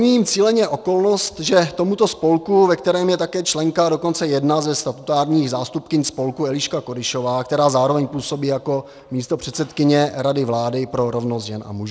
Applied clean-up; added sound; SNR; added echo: none; none; none; none.